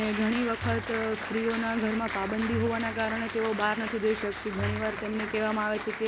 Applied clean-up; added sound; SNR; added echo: none; Bowed string instrument + Applause; 6 dB; none.